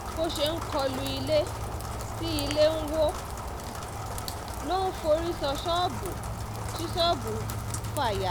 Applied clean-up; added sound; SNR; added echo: none; Rain; 4 dB; none.